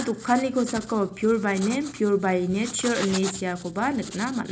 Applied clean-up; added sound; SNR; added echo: none; Writing; 14 dB; reverberation time 0.4 s.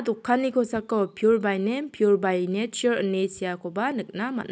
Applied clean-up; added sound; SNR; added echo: none; none; none; none.